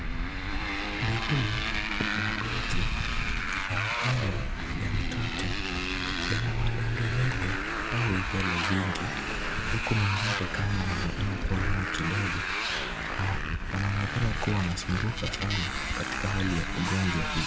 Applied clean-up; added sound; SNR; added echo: none; Motorcycle; -2 dB; none.